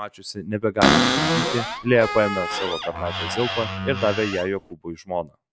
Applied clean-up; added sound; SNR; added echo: none; Cupboard open or close; -1 dB; none.